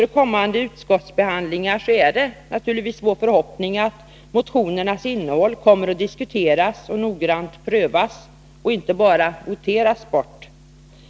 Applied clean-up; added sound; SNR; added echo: none; none; none; none.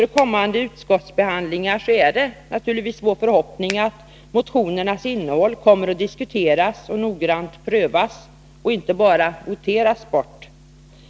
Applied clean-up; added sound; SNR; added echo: none; Finger snapping; 12 dB; none.